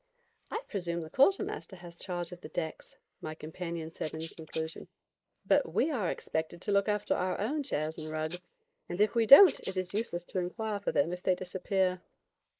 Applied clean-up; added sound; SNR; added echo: neural mask model Resemble Enhance denoiser.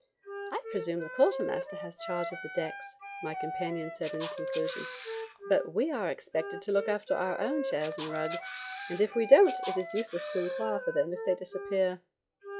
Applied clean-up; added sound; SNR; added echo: classical method log-MMSE.